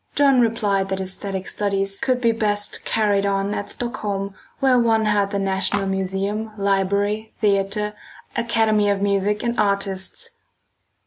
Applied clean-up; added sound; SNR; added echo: none; Telephone; 14 dB; none.